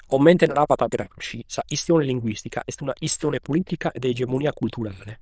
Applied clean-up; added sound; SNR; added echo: neural diffusion model UNIVERSE++.